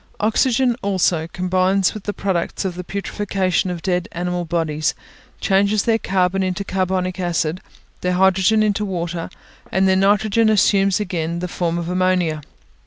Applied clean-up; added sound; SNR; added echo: none; none; none; none.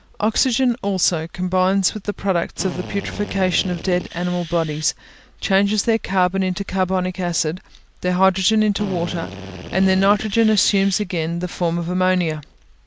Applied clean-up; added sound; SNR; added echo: none; Drill; 14 dB; none.